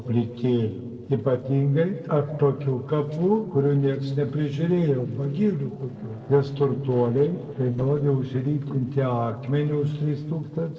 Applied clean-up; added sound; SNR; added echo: neural separator model SepFormer DNS4.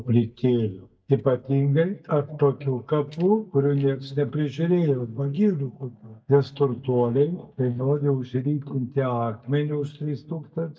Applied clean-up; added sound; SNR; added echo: neural mask model DeepFilterNet 3.